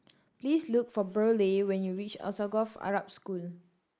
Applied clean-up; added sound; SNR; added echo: neural mask model Resemble Enhance denoiser.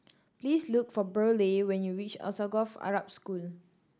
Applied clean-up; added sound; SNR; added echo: none; none; none; none.